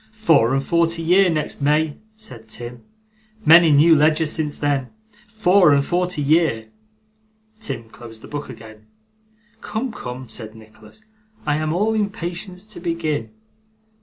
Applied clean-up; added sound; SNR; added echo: none; none; none; none.